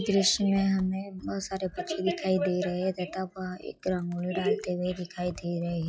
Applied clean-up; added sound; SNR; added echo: classical method log-MMSE.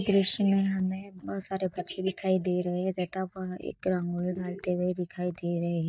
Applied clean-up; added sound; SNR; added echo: neural mask model DeepFilterNet 3.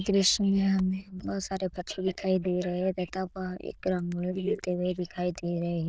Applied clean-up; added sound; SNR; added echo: neural diffusion model UNIVERSE++.